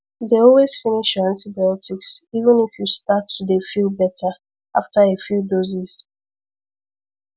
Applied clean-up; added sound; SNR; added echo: none; none; none; none.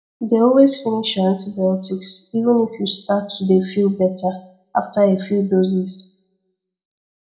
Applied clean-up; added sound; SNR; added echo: none; none; none; reverberation time 0.3 s.